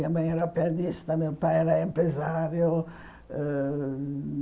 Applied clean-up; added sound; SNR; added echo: none; none; none; none.